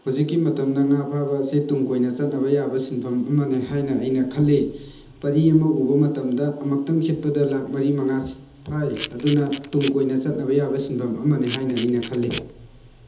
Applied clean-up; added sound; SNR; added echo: none; Camera; 14 dB; reverberation time 1.2 s.